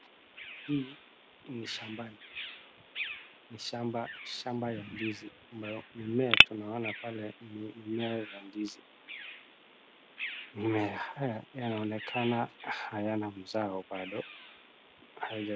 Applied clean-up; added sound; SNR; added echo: none; Bird vocalization, bird call, bird song; 0 dB; none.